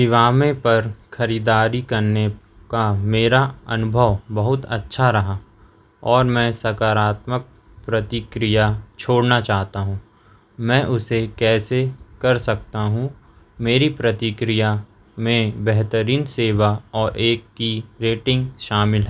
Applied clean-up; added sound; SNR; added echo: none; none; none; none.